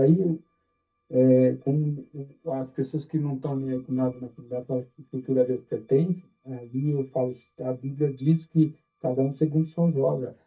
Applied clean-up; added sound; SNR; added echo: neural mask model DeepFilterNet 3.